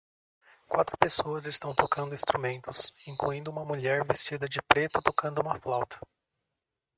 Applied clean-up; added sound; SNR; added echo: neural mask model RNNoise.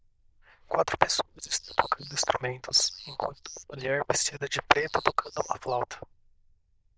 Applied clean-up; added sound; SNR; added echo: neural diffusion model UNIVERSE++.